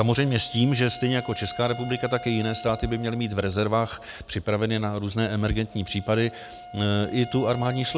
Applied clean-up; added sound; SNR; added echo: none; Wind instrument, woodwind instrument; 16 dB; none.